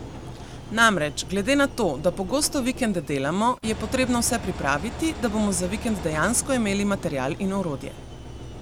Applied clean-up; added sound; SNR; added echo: none; Engine; 11 dB; none.